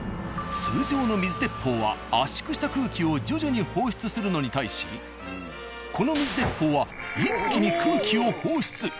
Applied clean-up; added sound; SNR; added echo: none; none; none; none.